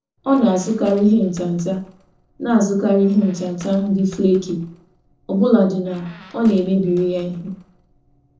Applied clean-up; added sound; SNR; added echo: neural separator model SepFormer DNS4.